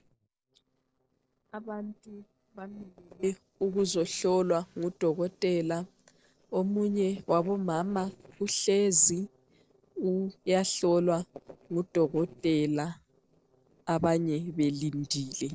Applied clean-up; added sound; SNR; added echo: neural separator model SepFormer DNS4.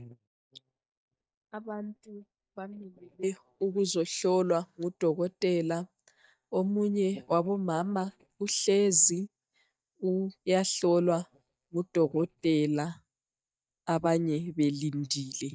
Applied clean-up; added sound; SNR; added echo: neural mask model DeepFilterNet 3.